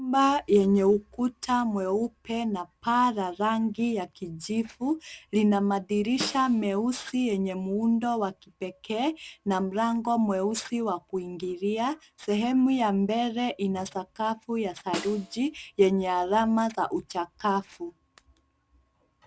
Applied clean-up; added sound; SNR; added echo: none; Snare drum; 15 dB; none.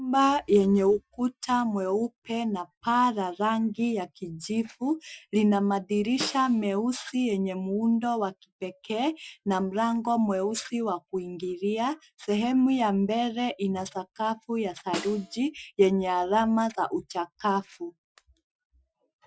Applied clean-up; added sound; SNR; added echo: classical method Wiener filter.